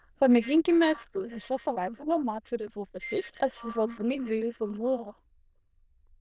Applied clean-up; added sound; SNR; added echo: neural diffusion model UNIVERSE++.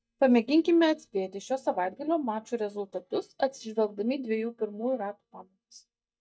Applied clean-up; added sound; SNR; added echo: neural mask model DeepFilterNet 3.